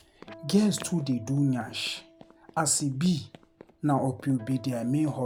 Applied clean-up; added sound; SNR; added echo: none; Acoustic guitar + Run; 20 dB; none.